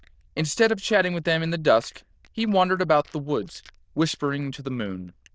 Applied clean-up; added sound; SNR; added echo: neural diffusion model UNIVERSE++.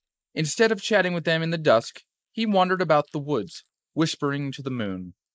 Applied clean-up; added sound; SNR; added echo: neural mask model Resemble Enhance denoiser.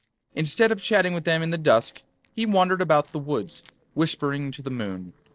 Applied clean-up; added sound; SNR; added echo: neural separator model SepFormer DNS4.